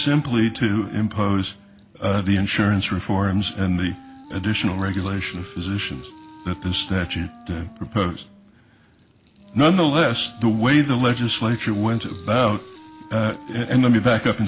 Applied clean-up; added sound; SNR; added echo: none; Rattle (instrument) + Wind instrument, woodwind instrument; 20 dB; none.